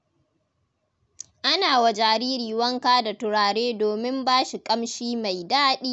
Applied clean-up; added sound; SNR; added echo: none; none; none; none.